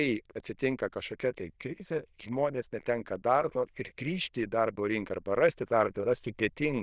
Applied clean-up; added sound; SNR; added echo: neural diffusion model UNIVERSE++.